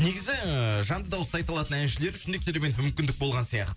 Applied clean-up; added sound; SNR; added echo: none; none; none; none.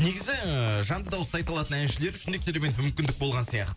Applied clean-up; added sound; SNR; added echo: none; Run; 20 dB; none.